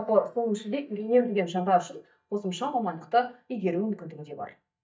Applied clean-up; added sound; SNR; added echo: neural mask model DeepFilterNet 3.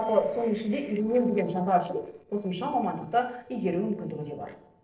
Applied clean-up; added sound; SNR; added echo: neural separator model SepFormer DNS4.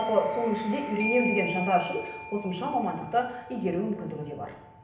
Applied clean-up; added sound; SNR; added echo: none; Doorbell; 8 dB; reverberation time 0.8 s.